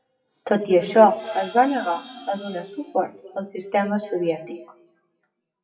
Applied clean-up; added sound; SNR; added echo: classical method WPE with log-MMSE.